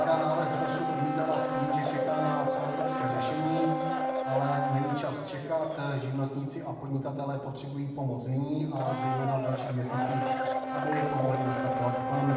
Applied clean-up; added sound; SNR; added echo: none; Domestic sounds, home sounds; 1 dB; reverberation time 1.1 s.